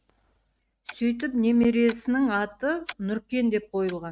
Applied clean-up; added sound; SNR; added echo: neural mask model RNNoise.